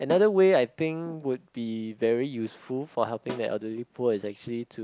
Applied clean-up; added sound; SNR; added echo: none; Snare drum; 17 dB; none.